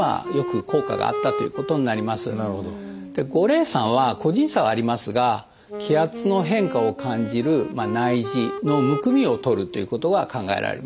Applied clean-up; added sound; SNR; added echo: none; Wind instrument, woodwind instrument; 9 dB; none.